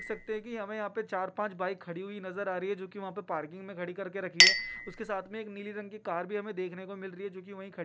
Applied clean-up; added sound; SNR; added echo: none; Chink, clink; -2 dB; none.